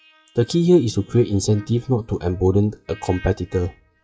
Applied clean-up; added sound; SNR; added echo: classical method WPE with log-MMSE.